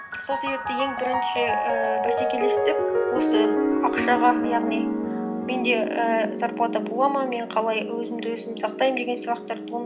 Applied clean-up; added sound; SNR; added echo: none; Piano; -1 dB; none.